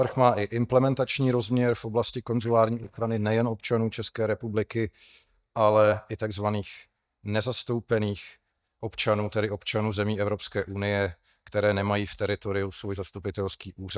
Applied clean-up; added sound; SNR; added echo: neural mask model DeepFilterNet 3.